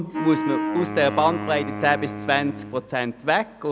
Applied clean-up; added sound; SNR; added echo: none; Wind instrument, woodwind instrument; 6 dB; none.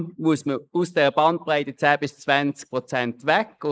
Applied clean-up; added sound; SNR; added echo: neural mask model Resemble Enhance denoiser.